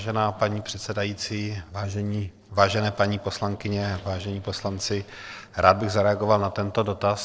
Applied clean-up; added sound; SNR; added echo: neural separator model SepFormer DNS4.